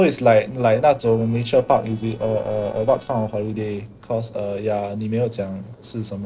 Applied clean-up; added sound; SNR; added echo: neural separator model SepFormer DNS4.